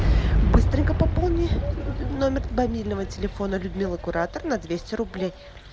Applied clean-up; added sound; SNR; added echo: none; Boom; -1 dB; none.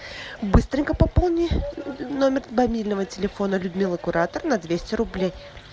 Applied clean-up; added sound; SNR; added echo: none; none; none; none.